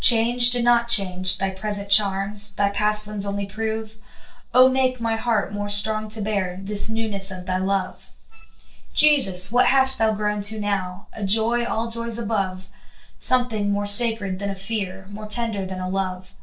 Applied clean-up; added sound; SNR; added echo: neural separator model SepFormer DNS4.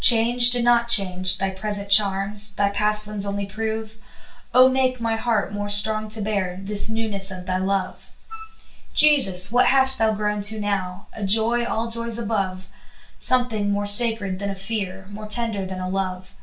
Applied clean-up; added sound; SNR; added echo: none; Wind instrument, woodwind instrument; 19 dB; reverberation time 0.3 s.